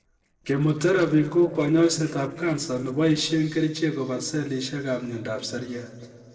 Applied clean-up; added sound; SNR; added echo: neural separator model SepFormer DNS4.